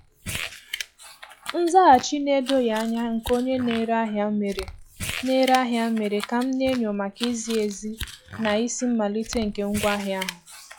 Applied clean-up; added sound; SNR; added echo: classical method log-MMSE.